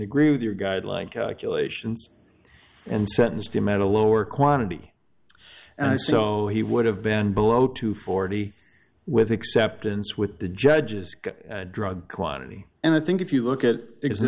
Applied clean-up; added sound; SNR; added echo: none; none; none; none.